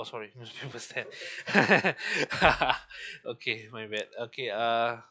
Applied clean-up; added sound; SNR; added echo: classical method log-MMSE.